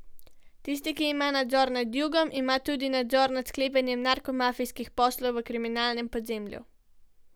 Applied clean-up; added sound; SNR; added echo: none; none; none; none.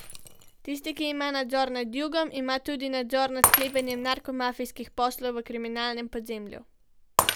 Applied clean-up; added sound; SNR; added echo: none; Shatter; 3 dB; none.